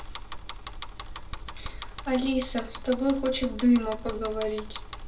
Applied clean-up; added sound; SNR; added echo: none; Bicycle; 9 dB; reverberation time 0.3 s.